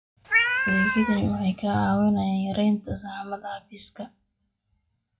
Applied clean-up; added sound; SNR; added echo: classical method WPE with log-MMSE.